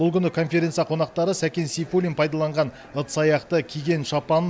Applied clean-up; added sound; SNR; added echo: none; none; none; none.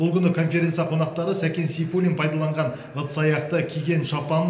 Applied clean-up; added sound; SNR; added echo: none; none; none; reverberation time 0.9 s.